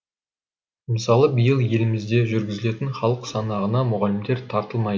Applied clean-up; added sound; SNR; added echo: none; none; none; none.